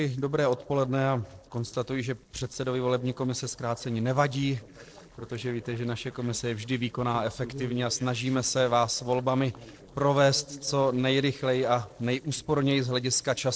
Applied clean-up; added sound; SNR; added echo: neural separator model SepFormer DNS4.